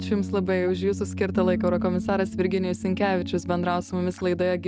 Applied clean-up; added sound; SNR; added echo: neural mask model RNNoise.